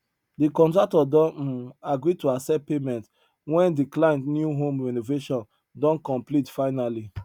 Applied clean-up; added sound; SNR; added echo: none; none; none; none.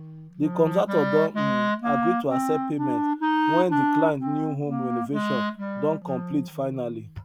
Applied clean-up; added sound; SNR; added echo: none; Wind instrument, woodwind instrument; 0 dB; none.